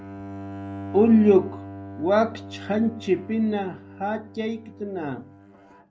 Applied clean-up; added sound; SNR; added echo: none; Bowed string instrument; 14 dB; none.